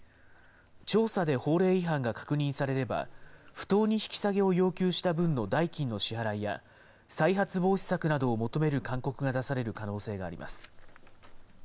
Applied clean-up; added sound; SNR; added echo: none; Ocean; 18 dB; none.